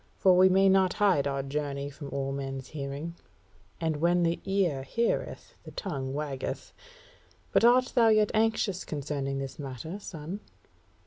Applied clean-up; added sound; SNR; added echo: none; none; none; none.